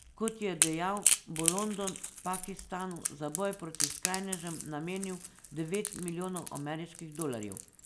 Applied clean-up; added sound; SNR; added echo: none; Crack / Crackle; -4 dB; none.